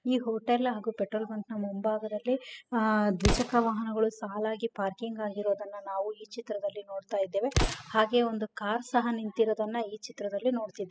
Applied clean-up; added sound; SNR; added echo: classical method spectral subtraction.